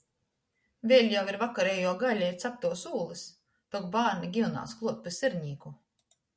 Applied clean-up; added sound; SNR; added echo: none; none; none; none.